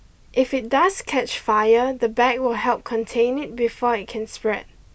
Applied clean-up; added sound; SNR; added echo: none; none; none; none.